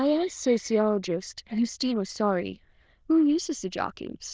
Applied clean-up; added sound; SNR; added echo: neural diffusion model UNIVERSE++.